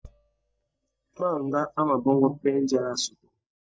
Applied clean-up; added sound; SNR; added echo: neural mask model DeepFilterNet 3.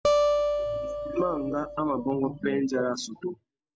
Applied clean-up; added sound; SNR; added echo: none; Acoustic guitar; -1 dB; none.